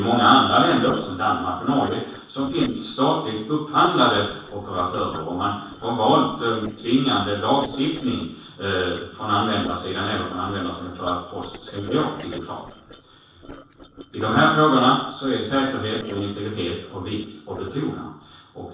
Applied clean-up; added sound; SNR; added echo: neural separator model SepFormer DNS4.